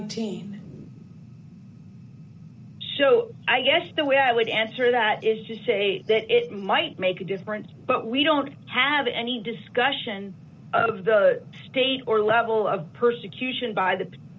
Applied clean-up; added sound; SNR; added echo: none; none; none; none.